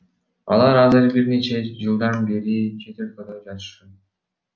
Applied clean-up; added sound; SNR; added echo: none; none; none; none.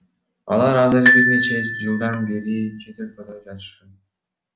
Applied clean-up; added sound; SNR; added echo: none; Glockenspiel; 0 dB; none.